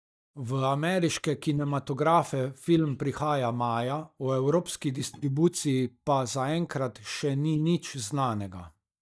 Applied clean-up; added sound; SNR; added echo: neural mask model DeepFilterNet 3.